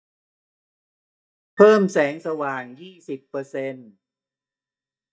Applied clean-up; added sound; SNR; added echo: neural mask model DeepFilterNet 3.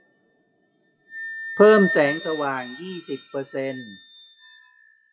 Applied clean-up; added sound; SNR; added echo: classical method WPE with log-MMSE.